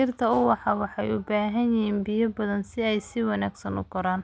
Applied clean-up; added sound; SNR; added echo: none; none; none; none.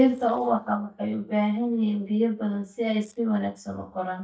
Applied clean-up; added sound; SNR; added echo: neural mask model DeepFilterNet 3.